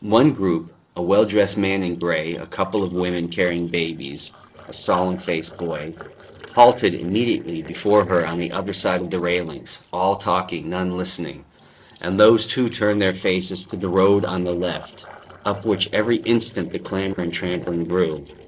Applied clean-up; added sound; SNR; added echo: neural separator model SepFormer DNS4.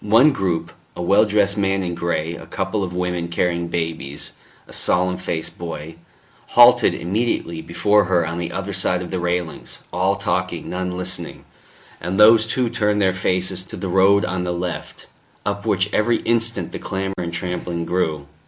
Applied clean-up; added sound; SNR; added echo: none; none; none; none.